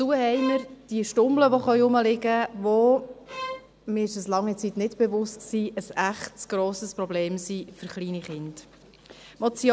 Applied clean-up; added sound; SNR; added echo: none; Bowed string instrument; 13 dB; none.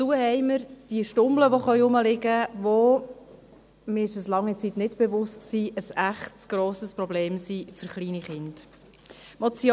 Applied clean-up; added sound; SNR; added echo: none; none; none; none.